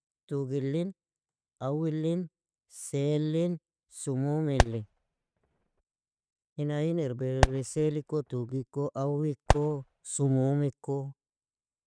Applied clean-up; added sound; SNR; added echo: neural mask model RNNoise.